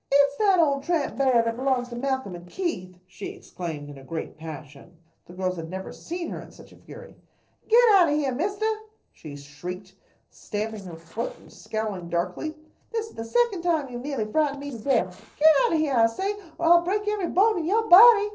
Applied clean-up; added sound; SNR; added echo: neural separator model SepFormer DNS4.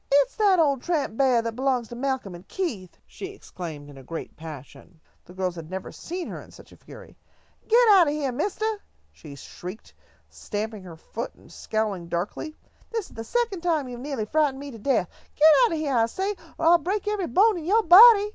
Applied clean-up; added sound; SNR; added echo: none; none; none; none.